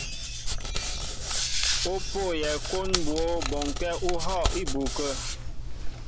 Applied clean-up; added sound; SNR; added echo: none; Hands; -3 dB; none.